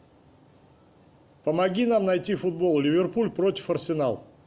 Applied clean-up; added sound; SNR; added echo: none; none; none; none.